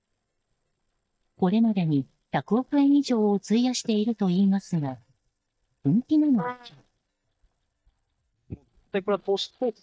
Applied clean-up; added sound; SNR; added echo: neural mask model DeepFilterNet 3.